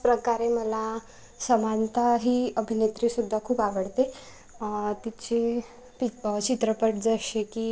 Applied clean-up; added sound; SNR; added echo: none; none; none; none.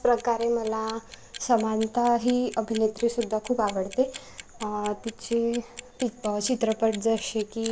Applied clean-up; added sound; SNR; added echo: none; Clock; 19 dB; none.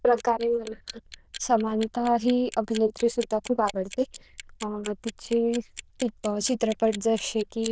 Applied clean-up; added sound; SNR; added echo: neural diffusion model UNIVERSE++.